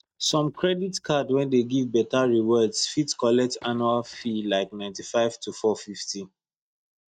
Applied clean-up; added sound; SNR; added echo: neural mask model DeepFilterNet 3.